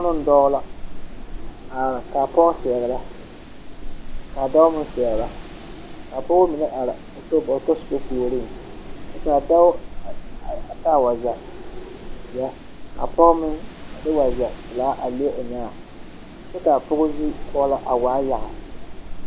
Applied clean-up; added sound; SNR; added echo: none; Wind; 8 dB; none.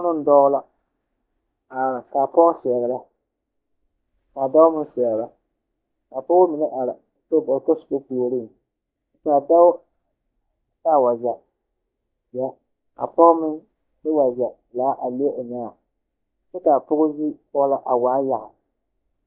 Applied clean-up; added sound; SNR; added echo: neural mask model DeepFilterNet 3.